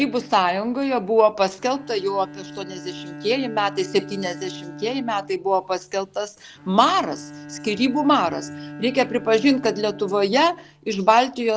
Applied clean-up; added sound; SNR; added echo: none; Bowed string instrument; 17 dB; none.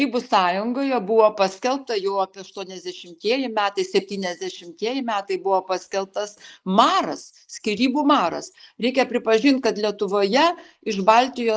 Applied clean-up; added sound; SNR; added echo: neural mask model Resemble Enhance denoiser.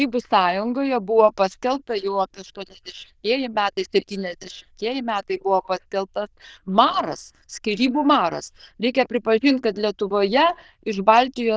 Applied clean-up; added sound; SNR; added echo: neural diffusion model UNIVERSE++.